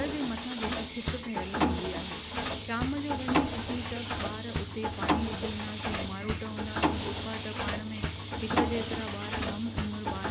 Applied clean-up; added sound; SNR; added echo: none; Mechanisms; -5 dB; none.